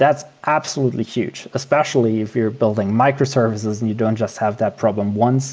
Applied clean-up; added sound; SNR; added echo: none; none; none; none.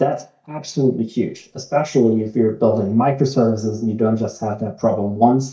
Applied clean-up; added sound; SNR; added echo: neural mask model DeepFilterNet 3.